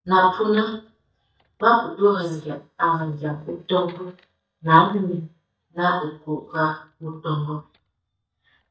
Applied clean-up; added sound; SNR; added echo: neural mask model DeepFilterNet 3.